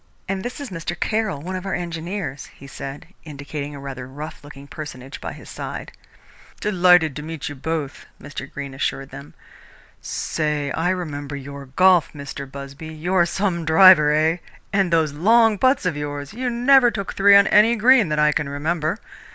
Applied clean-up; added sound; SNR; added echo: none; none; none; none.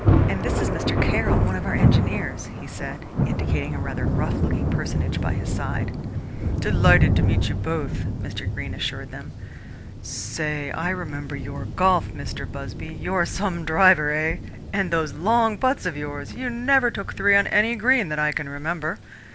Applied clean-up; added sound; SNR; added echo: none; Thunder; -1 dB; none.